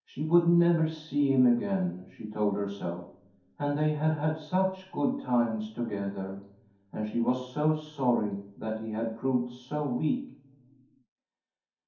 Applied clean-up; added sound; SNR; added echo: none; none; none; reverberation time 0.6 s.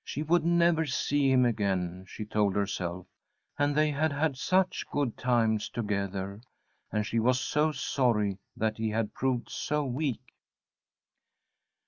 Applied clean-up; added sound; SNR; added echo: none; none; none; none.